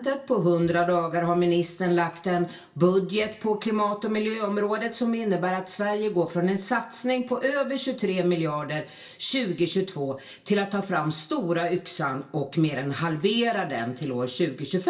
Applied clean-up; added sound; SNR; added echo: none; none; none; reverberation time 0.2 s.